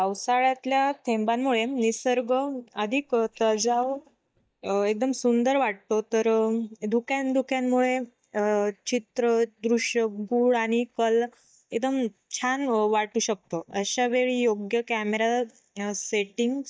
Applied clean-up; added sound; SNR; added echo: neural mask model DeepFilterNet 3.